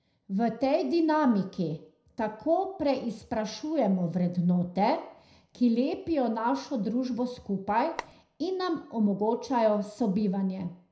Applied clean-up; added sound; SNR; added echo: none; Telephone; 13 dB; reverberation time 0.5 s.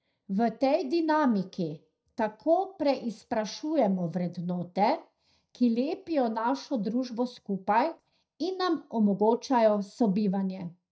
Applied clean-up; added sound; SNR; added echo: neural mask model DeepFilterNet 3.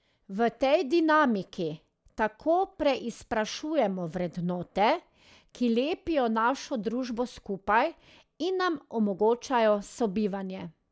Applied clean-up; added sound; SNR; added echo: none; none; none; none.